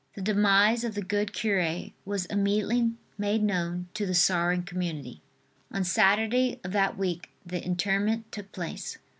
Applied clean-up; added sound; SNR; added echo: none; none; none; none.